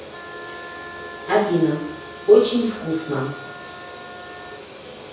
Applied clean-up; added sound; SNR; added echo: none; Wind instrument, woodwind instrument; 16 dB; reverberation time 0.6 s.